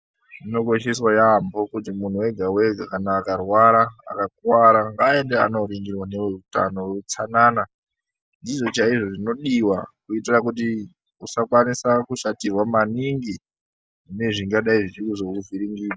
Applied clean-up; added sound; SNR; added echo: none; none; none; none.